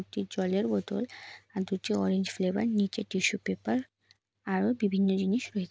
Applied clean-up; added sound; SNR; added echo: none; none; none; none.